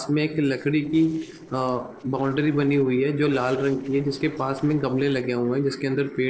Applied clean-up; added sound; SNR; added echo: neural separator model SepFormer DNS4.